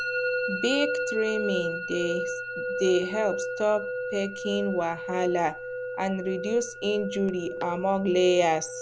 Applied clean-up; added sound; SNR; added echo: none; Musical instrument; 5 dB; none.